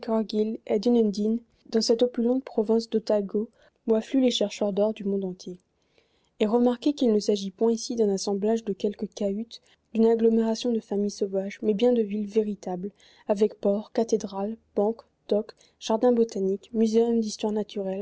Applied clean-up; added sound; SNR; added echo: none; none; none; none.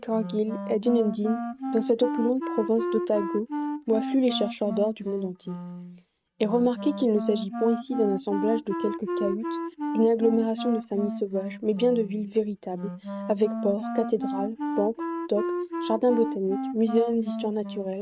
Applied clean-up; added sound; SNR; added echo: neural mask model RNNoise.